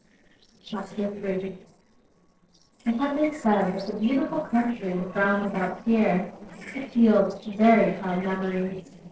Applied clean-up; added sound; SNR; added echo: neural separator model SepFormer DNS4.